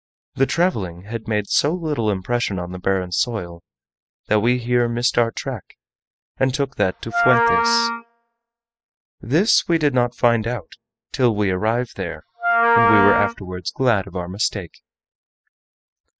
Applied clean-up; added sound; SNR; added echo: classical method spectral subtraction.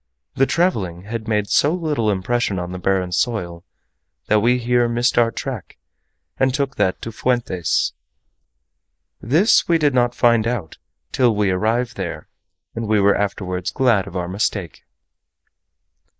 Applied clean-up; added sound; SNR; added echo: neural mask model Resemble Enhance denoiser.